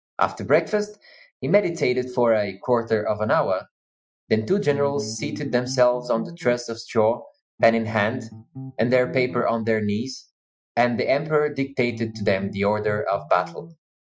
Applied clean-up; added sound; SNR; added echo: classical method Wiener filter.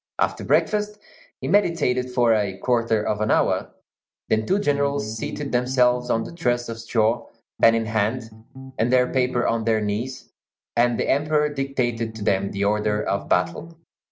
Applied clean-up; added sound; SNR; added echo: none; Bass guitar; 13 dB; none.